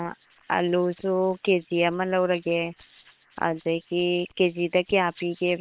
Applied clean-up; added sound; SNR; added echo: neural separator model SepFormer WHAM!.